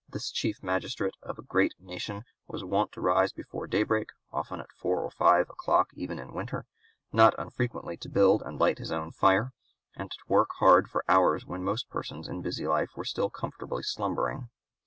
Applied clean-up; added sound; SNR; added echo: none; none; none; none.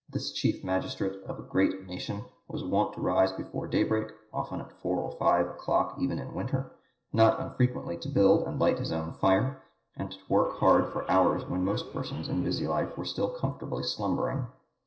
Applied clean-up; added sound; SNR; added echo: neural separator model SepFormer DNS4.